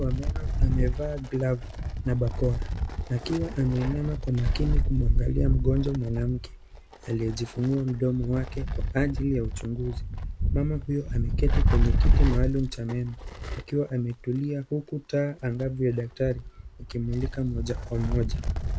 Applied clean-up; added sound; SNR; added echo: none; Wind; -1 dB; none.